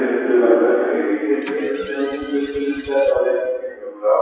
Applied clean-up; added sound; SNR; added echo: classical method WPE with log-MMSE.